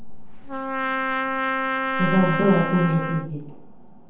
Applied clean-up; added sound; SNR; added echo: none; Trumpet; 2 dB; reverberation time 0.9 s.